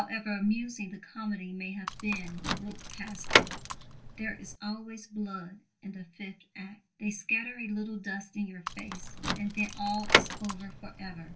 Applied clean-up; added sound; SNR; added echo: none; Door / Car; -4 dB; reverberation time 0.2 s.